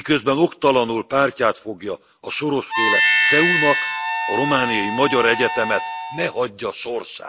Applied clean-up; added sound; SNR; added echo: none; Harmonica; 0 dB; none.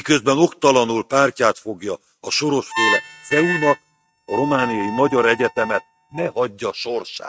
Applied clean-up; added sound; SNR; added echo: neural mask model RNNoise.